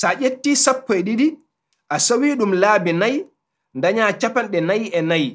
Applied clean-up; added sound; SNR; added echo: none; none; none; none.